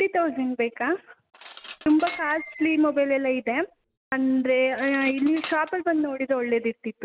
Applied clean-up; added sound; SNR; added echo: none; Screech + Cutlery, silverware; 19 dB; none.